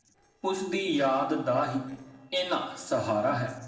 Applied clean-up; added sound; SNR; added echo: neural separator model SepFormer DNS4.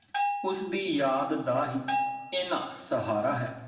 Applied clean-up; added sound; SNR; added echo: none; Bell; 5 dB; reverberation time 1.4 s.